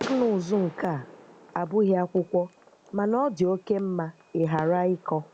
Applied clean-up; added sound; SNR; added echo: none; Fireworks; 17 dB; none.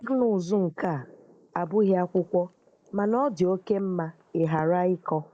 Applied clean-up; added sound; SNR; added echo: neural mask model Resemble Enhance denoiser.